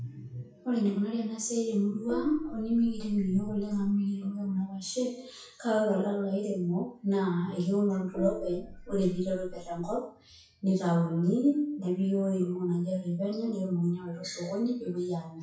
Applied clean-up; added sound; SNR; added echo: classical method WPE with log-MMSE.